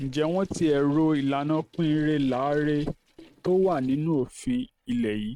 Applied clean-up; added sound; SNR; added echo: neural mask model RNNoise.